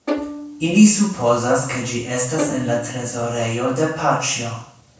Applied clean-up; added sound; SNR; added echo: none; Bowed string instrument; 12 dB; reverberation time 0.6 s.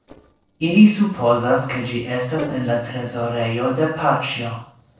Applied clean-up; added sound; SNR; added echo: neural separator model SepFormer DNS4.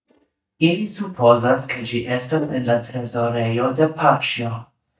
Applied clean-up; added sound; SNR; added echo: neural mask model DeepFilterNet 3.